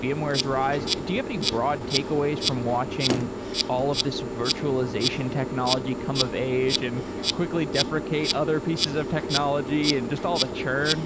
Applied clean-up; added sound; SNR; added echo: none; Motor vehicle (road) + Insect; 2 dB; none.